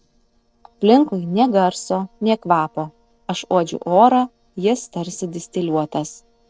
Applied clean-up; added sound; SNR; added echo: neural separator model SepFormer DNS4.